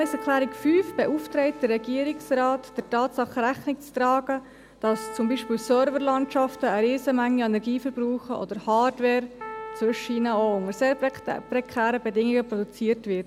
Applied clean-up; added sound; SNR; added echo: none; Keyboard (musical); 17 dB; none.